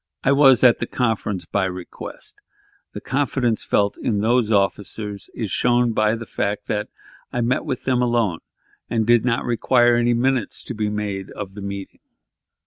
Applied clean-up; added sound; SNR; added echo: none; none; none; none.